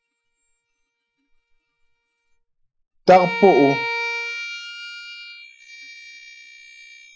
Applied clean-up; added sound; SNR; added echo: classical method Wiener filter.